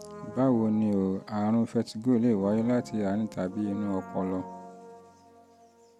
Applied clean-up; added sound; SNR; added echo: none; Brass instrument; 17 dB; none.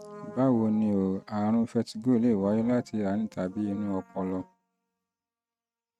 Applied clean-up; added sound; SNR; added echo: neural mask model RNNoise.